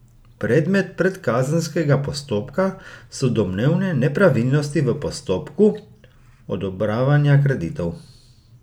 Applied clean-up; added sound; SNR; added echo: none; none; none; none.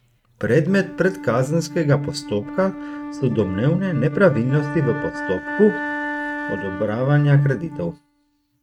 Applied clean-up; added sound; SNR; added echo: neural mask model RNNoise.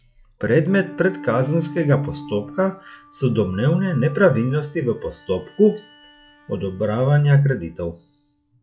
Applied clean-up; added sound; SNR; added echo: classical method log-MMSE.